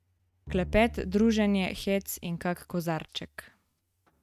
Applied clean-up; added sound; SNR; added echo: neural mask model RNNoise.